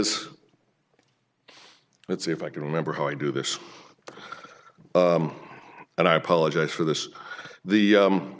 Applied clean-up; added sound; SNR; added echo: none; none; none; none.